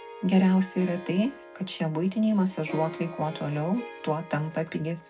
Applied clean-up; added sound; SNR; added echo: none; Harp; 16 dB; reverberation time 0.4 s.